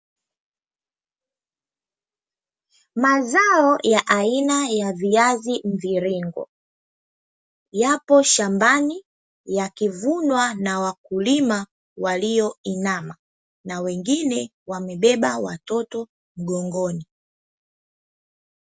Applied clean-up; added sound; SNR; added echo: none; none; none; none.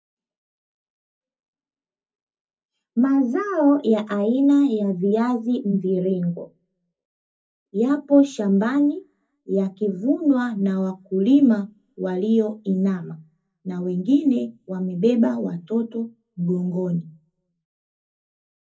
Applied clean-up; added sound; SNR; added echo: none; none; none; reverberation time 0.4 s.